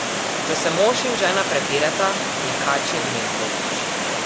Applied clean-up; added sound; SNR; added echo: none; Water; -1 dB; none.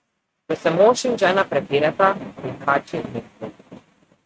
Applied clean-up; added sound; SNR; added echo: neural mask model RNNoise.